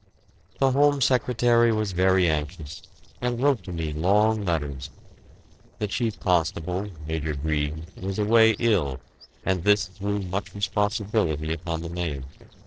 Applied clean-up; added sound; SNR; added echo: neural separator model SepFormer DNS4.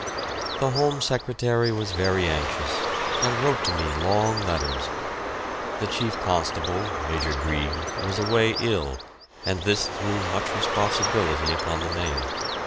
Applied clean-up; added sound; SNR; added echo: none; Bird; 2 dB; none.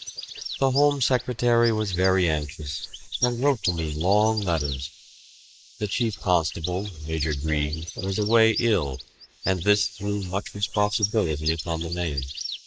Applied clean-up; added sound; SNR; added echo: neural mask model Resemble Enhance denoiser.